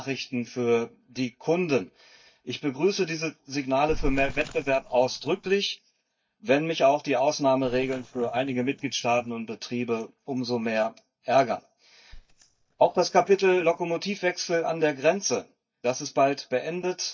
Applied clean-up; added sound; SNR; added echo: neural mask model DeepFilterNet 3.